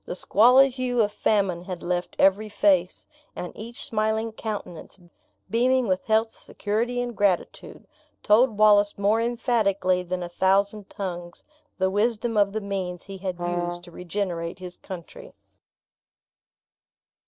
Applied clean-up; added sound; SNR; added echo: neural separator model SepFormer DNS4.